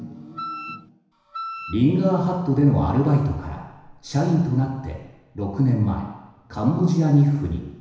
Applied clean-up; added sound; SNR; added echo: none; Wind instrument, woodwind instrument; 12 dB; reverberation time 1.0 s.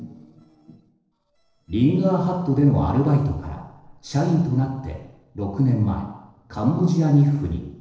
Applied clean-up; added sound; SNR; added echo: neural separator model SepFormer DNS4.